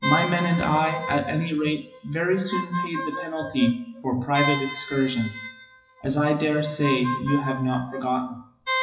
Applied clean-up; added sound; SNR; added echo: classical method WPE with log-MMSE.